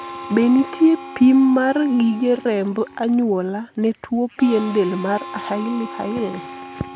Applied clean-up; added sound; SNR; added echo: none; Harmonica; 16 dB; none.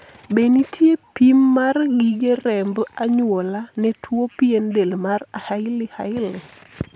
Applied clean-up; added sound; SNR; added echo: none; none; none; none.